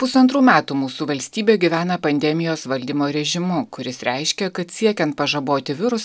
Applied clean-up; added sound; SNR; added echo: none; none; none; none.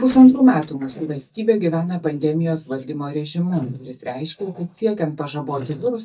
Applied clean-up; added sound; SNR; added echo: neural mask model DeepFilterNet 3.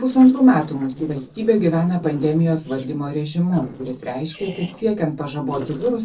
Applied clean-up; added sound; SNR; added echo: neural separator model SepFormer DNS4.